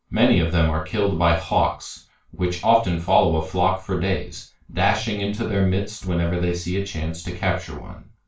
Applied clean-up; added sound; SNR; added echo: none; none; none; reverberation time 0.2 s.